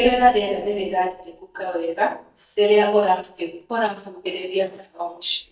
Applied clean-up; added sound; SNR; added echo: neural mask model DeepFilterNet 3.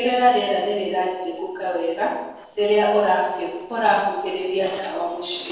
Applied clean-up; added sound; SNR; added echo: neural separator model SepFormer DNS4.